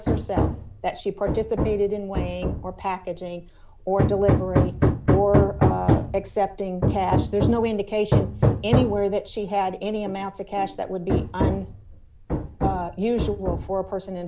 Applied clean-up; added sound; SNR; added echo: none; Hammer; -1 dB; none.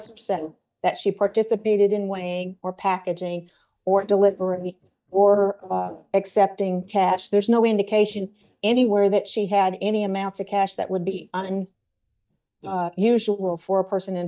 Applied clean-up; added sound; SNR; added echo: neural mask model DeepFilterNet 3.